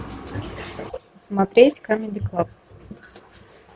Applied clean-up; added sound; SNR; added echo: none; none; none; none.